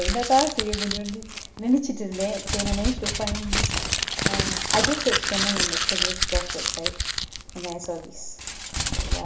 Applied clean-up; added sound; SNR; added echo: none; Crumpling, crinkling; -2 dB; reverberation time 1.6 s.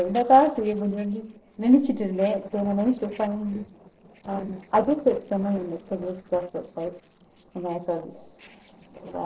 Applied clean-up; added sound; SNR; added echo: neural separator model SepFormer DNS4.